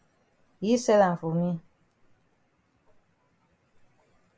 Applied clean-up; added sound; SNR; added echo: none; none; none; none.